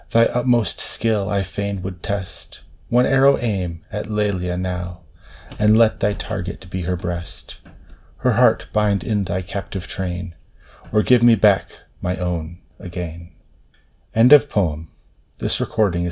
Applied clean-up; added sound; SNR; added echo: none; none; none; none.